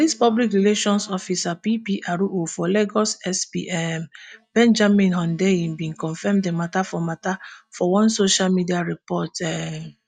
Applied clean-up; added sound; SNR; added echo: neural mask model DeepFilterNet 3.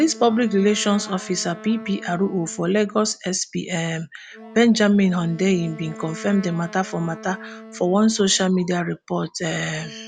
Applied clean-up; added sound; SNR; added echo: none; Wind instrument, woodwind instrument; 19 dB; none.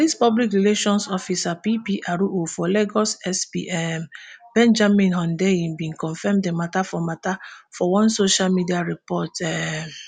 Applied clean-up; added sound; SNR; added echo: none; none; none; none.